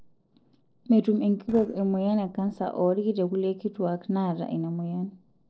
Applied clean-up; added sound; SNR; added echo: neural separator model SepFormer DNS4.